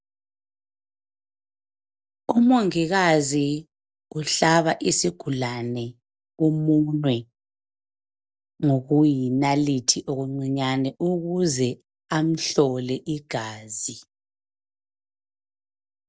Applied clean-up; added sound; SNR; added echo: none; none; none; none.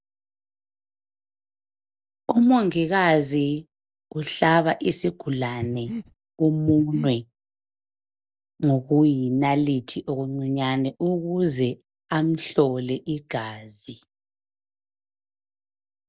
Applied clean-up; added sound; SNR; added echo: none; Breathing; 8 dB; none.